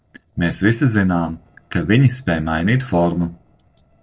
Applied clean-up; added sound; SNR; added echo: neural separator model SepFormer DNS4.